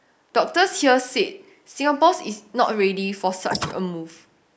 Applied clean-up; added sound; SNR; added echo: neural mask model Resemble Enhance denoiser.